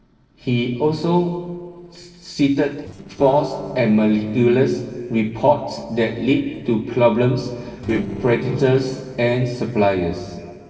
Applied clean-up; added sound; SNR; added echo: neural separator model SepFormer DNS4.